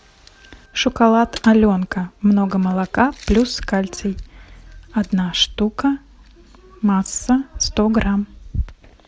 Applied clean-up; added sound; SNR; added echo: none; Computer keyboard; 20 dB; none.